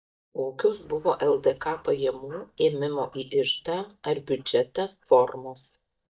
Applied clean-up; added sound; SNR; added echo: neural mask model DeepFilterNet 3.